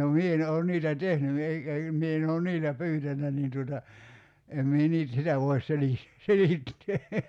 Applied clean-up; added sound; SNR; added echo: none; none; none; none.